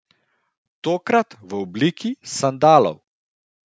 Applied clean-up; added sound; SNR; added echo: none; none; none; none.